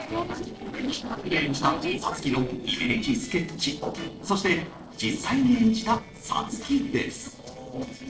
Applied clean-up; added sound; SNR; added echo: neural separator model SepFormer DNS4.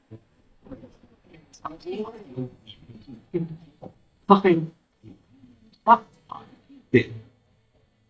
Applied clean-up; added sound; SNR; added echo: neural mask model DeepFilterNet 3.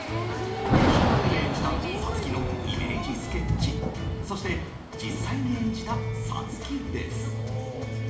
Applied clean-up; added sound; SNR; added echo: none; Thunder / Rain; 0 dB; reverberation time 0.9 s.